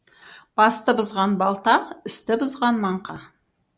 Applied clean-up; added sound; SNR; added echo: none; none; none; none.